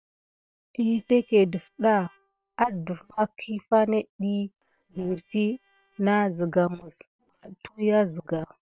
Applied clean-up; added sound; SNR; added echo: neural separator model SepFormer WHAM!.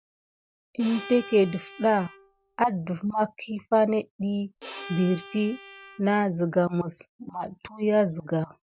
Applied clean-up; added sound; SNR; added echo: none; Bowed string instrument; 16 dB; none.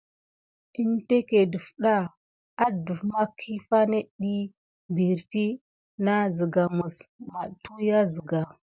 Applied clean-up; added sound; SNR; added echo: none; none; none; none.